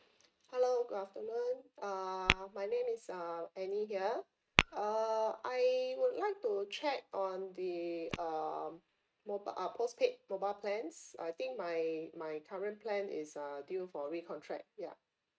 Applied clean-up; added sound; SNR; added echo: neural mask model RNNoise.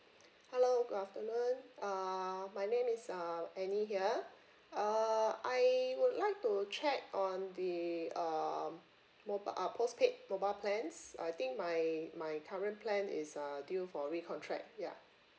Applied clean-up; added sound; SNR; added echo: none; none; none; none.